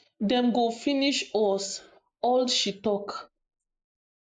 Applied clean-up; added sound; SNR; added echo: neural mask model Resemble Enhance denoiser.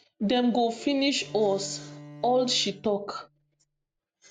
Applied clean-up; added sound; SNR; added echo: none; Bowed string instrument; 19 dB; none.